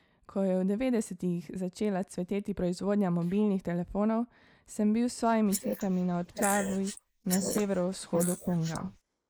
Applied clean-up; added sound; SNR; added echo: neural mask model Resemble Enhance denoiser.